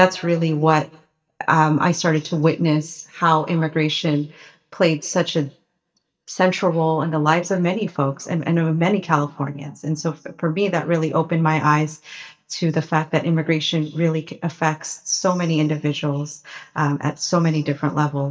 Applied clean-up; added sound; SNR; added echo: neural mask model DeepFilterNet 3.